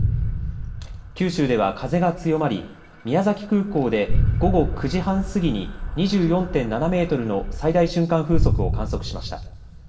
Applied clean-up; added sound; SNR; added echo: none; Boom; 3 dB; reverberation time 1.0 s.